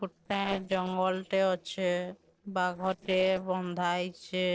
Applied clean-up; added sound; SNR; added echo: neural separator model SepFormer DNS4.